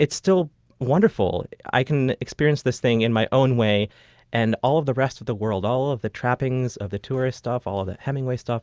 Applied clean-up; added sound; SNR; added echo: none; none; none; none.